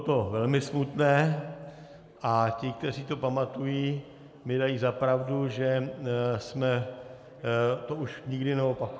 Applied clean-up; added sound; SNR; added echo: none; none; none; none.